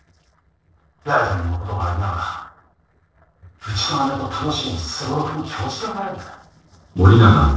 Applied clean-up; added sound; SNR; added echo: neural separator model SepFormer DNS4.